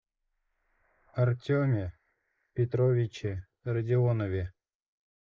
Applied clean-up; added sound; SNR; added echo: neural mask model Resemble Enhance denoiser.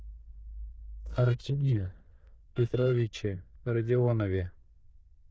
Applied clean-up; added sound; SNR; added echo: neural diffusion model UNIVERSE++.